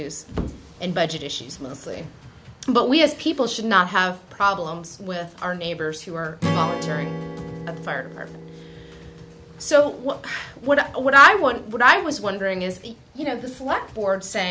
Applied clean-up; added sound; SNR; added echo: none; Strum; 14 dB; none.